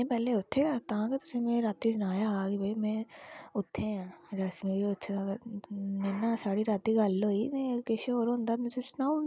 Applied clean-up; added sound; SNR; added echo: none; none; none; none.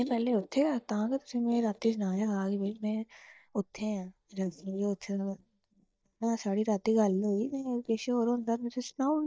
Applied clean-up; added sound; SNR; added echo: neural mask model DeepFilterNet 3.